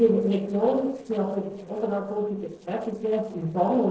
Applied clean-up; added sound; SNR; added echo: neural separator model SepFormer DNS4.